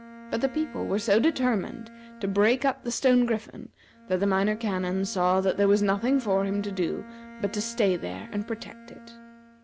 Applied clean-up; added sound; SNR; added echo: none; Bowed string instrument; 18 dB; none.